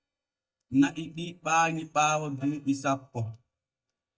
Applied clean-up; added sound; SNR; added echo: neural mask model DeepFilterNet 3.